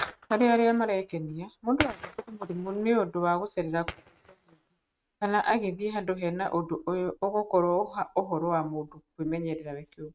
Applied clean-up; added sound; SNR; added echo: neural mask model RNNoise.